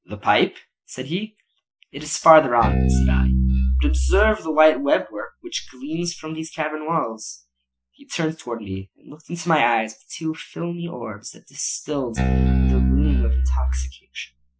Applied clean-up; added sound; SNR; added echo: classical method Wiener filter.